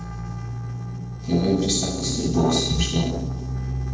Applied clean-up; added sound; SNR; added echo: neural separator model SepFormer DNS4.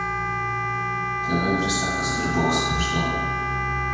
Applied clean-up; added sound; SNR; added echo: none; Wind instrument, woodwind instrument; 0 dB; reverberation time 1.2 s.